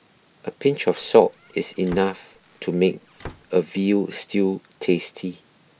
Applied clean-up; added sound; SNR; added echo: none; Squeak / Slam / Wood; 20 dB; none.